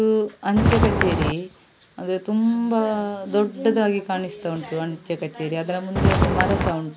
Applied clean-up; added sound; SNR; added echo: none; Walk, footsteps; -4 dB; none.